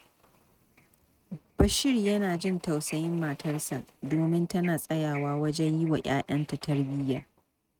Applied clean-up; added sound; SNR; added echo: neural mask model RNNoise.